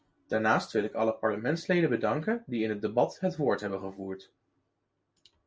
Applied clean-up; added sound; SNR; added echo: none; none; none; none.